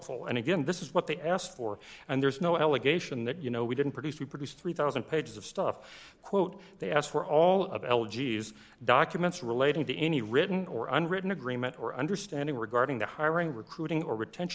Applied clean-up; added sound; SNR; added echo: none; none; none; none.